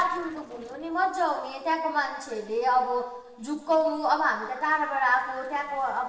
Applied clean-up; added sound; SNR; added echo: neural separator model SepFormer DNS4.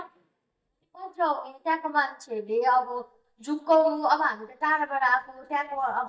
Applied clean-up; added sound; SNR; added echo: neural mask model DeepFilterNet 3.